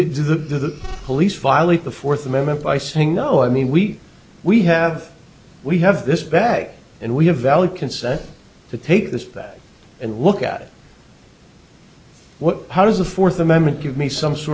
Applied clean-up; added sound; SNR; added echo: none; none; none; none.